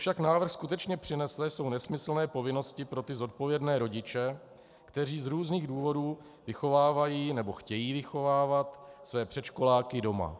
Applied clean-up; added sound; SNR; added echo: none; none; none; none.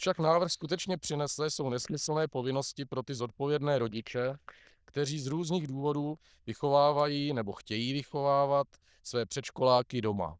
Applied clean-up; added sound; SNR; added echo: neural diffusion model UNIVERSE++.